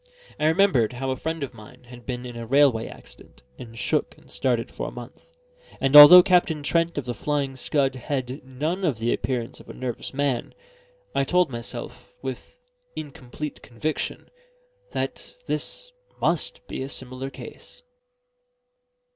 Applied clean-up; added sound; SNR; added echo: none; none; none; none.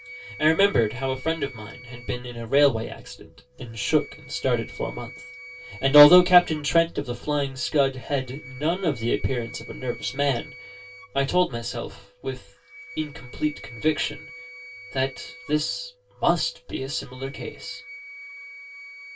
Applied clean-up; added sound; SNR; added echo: none; Wind instrument, woodwind instrument; 18 dB; reverberation time 0.2 s.